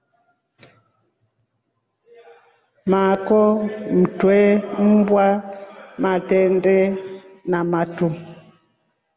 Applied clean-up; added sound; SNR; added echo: none; none; none; none.